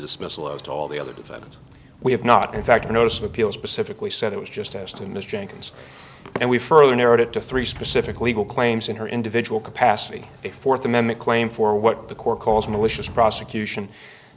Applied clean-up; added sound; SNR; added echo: none; Sliding door; 19 dB; none.